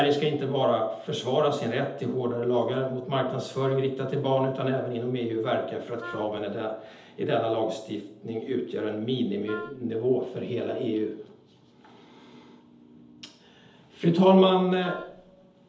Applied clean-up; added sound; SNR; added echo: none; Wind instrument, woodwind instrument; 16 dB; reverberation time 0.8 s.